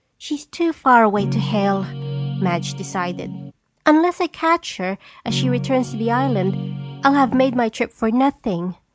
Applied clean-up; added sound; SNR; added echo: none; Guitar; 6 dB; none.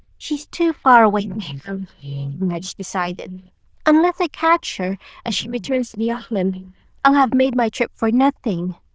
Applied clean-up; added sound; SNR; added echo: neural diffusion model UNIVERSE++.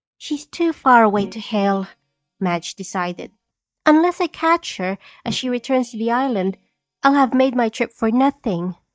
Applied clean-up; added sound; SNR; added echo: neural mask model DeepFilterNet 3.